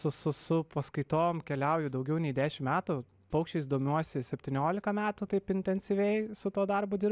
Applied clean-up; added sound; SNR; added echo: none; none; none; none.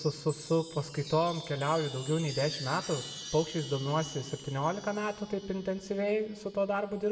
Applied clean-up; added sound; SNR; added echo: none; Chime; 13 dB; reverberation time 1.1 s.